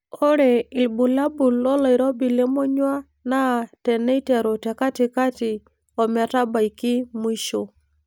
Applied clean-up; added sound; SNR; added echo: none; none; none; none.